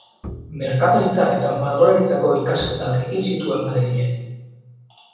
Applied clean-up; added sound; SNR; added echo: none; Bowed string instrument; 19 dB; reverberation time 1.1 s.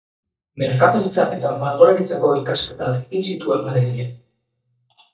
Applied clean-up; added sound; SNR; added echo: neural mask model DeepFilterNet 3.